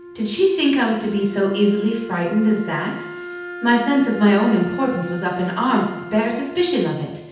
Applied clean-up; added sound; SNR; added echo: none; Wind instrument, woodwind instrument; 14 dB; reverberation time 0.8 s.